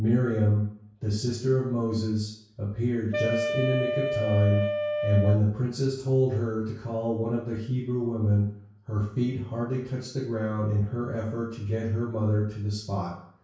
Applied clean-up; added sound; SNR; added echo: none; Wind instrument, woodwind instrument; 2 dB; reverberation time 0.6 s.